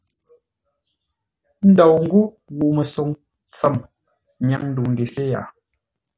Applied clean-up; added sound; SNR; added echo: none; none; none; none.